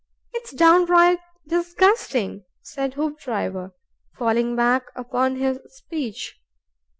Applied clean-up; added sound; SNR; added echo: none; none; none; none.